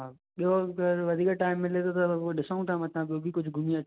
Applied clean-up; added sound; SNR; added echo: none; none; none; none.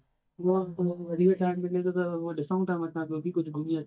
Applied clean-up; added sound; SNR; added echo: neural mask model DeepFilterNet 3.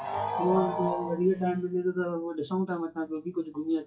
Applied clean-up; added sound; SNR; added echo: classical method WPE with log-MMSE.